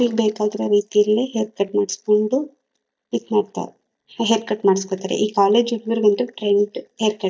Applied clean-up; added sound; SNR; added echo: neural mask model DeepFilterNet 3.